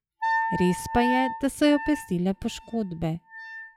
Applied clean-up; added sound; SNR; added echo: classical method log-MMSE.